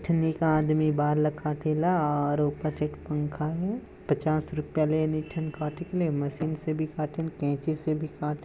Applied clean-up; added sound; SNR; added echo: none; none; none; none.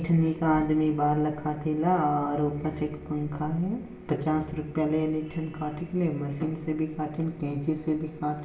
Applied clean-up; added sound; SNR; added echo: none; none; none; reverberation time 0.8 s.